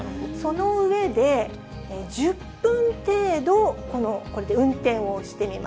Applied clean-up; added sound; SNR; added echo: none; none; none; none.